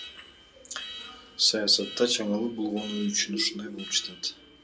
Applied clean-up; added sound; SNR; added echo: none; Alarm; 16 dB; reverberation time 0.2 s.